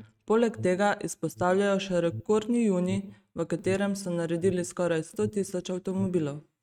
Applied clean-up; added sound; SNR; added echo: neural mask model RNNoise.